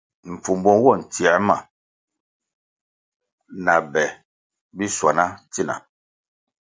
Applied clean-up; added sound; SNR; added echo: none; none; none; none.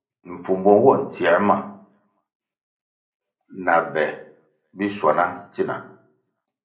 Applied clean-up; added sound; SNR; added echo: none; none; none; reverberation time 0.5 s.